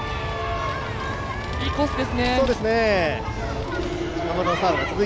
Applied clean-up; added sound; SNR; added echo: none; Vehicle; 12 dB; none.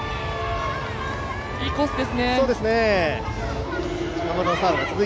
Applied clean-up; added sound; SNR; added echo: none; none; none; none.